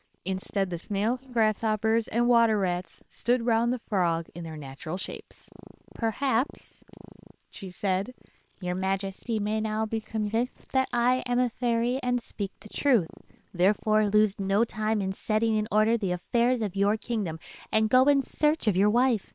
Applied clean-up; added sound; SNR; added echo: neural separator model SepFormer WHAM!.